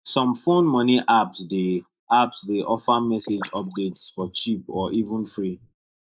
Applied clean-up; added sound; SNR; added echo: neural mask model Resemble Enhance denoiser.